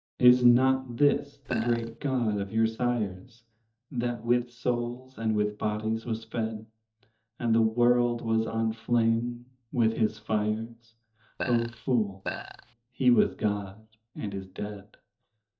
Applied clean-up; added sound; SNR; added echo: neural mask model DeepFilterNet 3.